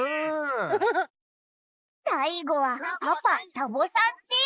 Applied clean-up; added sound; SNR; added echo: neural mask model Resemble Enhance denoiser.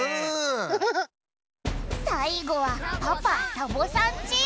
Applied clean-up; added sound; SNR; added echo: none; none; none; none.